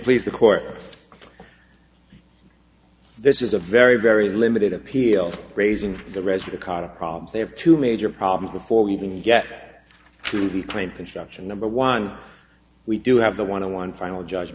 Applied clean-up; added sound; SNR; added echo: none; none; none; none.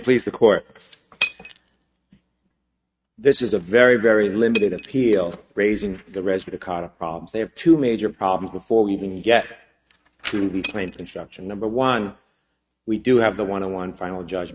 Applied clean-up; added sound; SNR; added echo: neural mask model RNNoise.